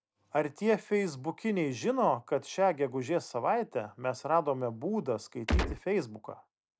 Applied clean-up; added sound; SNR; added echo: none; Gunshot, gunfire; -3 dB; none.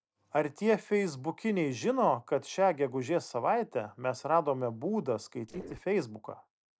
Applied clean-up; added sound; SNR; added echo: neural separator model SepFormer DNS4.